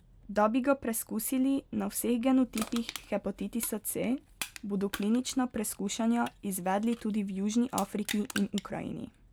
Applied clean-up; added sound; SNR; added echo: none; Crushing; 16 dB; none.